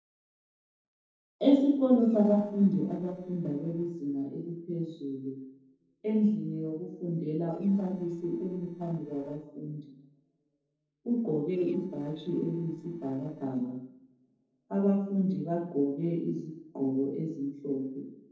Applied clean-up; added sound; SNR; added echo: neural separator model SepFormer DNS4.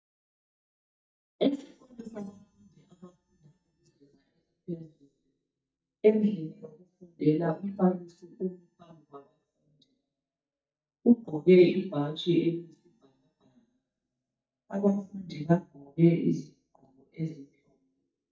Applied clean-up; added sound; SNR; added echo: neural mask model DeepFilterNet 3.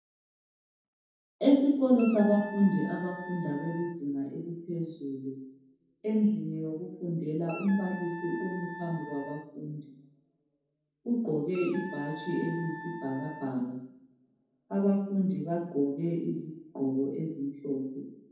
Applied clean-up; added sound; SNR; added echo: none; Wind instrument, woodwind instrument; 13 dB; reverberation time 0.9 s.